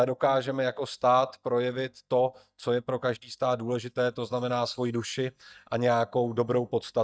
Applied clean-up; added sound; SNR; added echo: neural mask model DeepFilterNet 3.